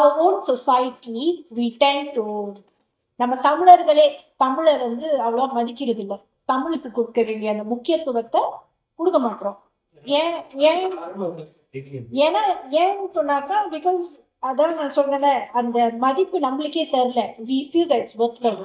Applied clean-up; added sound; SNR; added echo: neural mask model DeepFilterNet 3.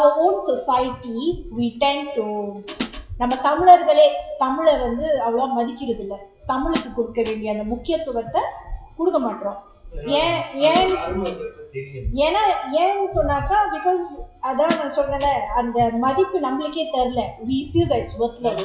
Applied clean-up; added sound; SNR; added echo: classical method WPE with log-MMSE.